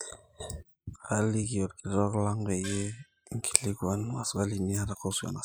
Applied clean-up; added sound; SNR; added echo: classical method spectral subtraction.